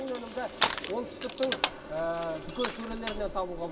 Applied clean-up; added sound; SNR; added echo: none; Crushing; 0 dB; reverberation time 0.4 s.